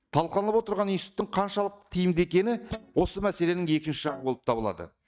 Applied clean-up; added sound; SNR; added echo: neural mask model DeepFilterNet 3.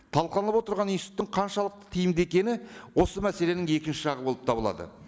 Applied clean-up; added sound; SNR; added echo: none; none; none; none.